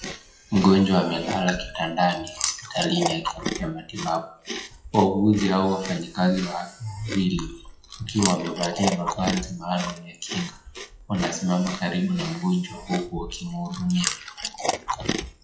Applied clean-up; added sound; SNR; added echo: classical method WPE with log-MMSE.